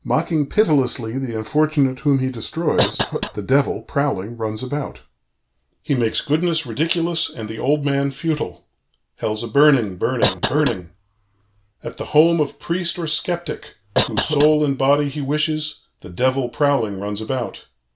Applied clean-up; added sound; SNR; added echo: none; Cough; 5 dB; none.